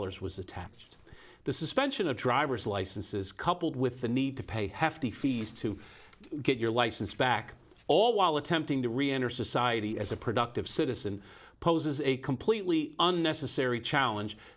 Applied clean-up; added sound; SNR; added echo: neural separator model SepFormer DNS4.